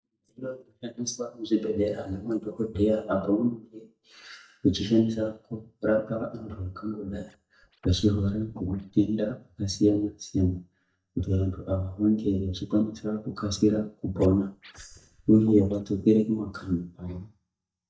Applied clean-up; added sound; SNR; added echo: neural mask model DeepFilterNet 3.